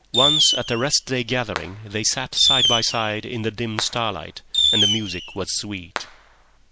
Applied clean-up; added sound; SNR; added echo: none; Fireworks; -1 dB; none.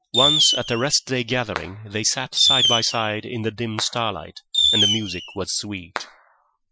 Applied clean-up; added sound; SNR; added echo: classical method Wiener filter.